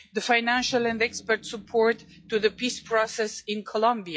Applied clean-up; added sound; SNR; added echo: classical method log-MMSE.